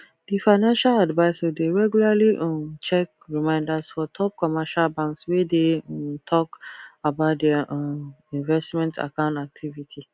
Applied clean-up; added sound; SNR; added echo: none; none; none; none.